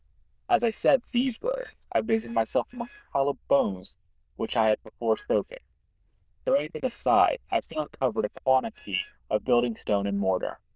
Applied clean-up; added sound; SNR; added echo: neural diffusion model UNIVERSE++.